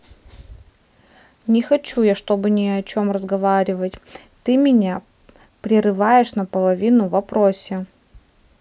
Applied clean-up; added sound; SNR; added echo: none; none; none; none.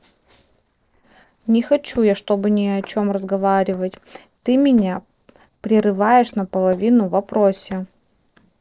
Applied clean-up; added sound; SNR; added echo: neural separator model SepFormer DNS4.